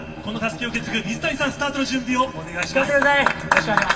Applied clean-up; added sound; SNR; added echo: none; Bowed string instrument; 13 dB; reverberation time 0.2 s.